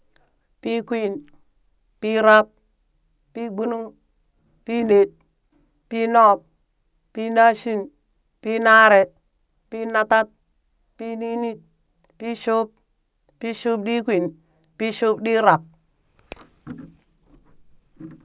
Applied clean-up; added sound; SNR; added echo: none; none; none; none.